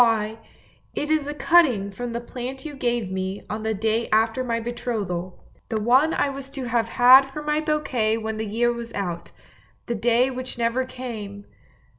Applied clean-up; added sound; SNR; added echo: none; none; none; none.